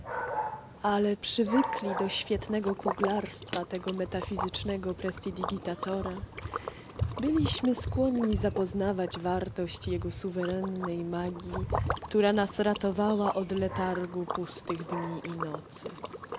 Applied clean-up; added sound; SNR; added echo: none; Dog + Liquid; 6 dB; none.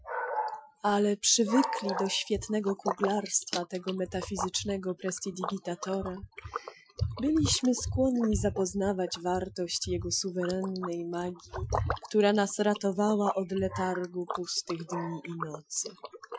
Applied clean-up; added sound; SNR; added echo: classical method Wiener filter.